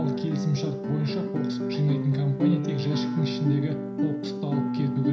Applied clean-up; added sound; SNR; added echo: none; Guitar; 0 dB; reverberation time 0.5 s.